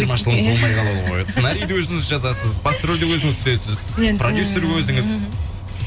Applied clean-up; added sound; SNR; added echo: none; Bus; 10 dB; none.